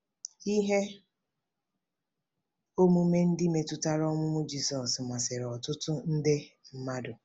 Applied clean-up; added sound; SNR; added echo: none; none; none; none.